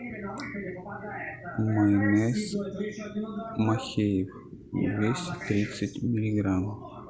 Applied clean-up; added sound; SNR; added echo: none; none; none; none.